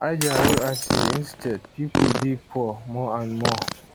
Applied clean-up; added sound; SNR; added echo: none; Shatter + Fart; 0 dB; none.